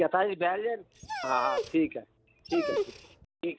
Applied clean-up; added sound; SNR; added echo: none; Dog; 5 dB; none.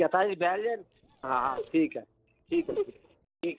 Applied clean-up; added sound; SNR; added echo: neural separator model SepFormer DNS4.